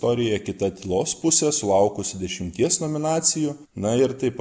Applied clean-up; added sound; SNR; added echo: none; none; none; none.